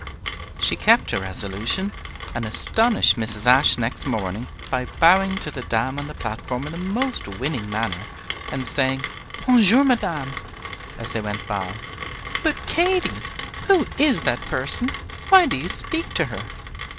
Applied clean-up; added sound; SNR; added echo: none; Rain; 10 dB; none.